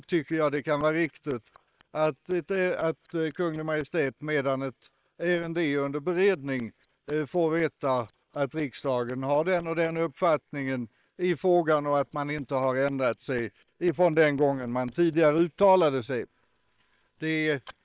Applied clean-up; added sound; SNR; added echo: neural separator model SepFormer WHAM!.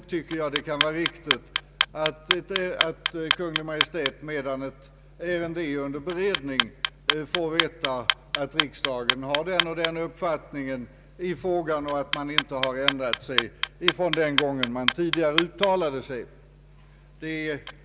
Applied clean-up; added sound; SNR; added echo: none; Clock; 1 dB; none.